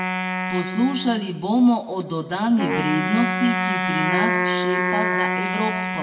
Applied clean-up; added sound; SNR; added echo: none; Wind instrument, woodwind instrument; 1 dB; reverberation time 0.7 s.